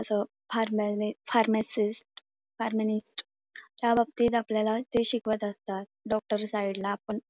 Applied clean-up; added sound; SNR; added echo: none; none; none; none.